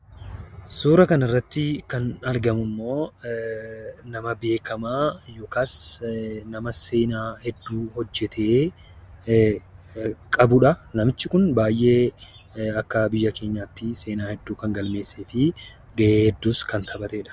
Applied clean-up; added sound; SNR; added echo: none; none; none; none.